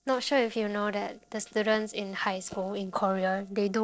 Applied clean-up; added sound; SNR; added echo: neural separator model SepFormer DNS4.